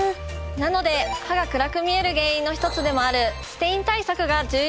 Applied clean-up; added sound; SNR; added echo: none; none; none; none.